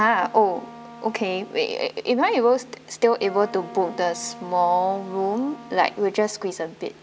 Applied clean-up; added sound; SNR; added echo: none; Wind instrument, woodwind instrument; 19 dB; none.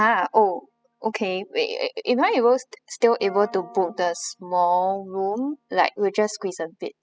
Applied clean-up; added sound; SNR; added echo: classical method spectral subtraction.